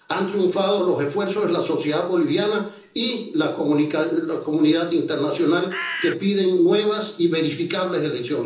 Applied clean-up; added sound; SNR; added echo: none; Bird; 6 dB; reverberation time 1.2 s.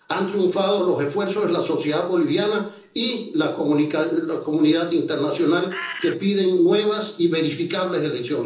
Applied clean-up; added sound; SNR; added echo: neural separator model SepFormer DNS4.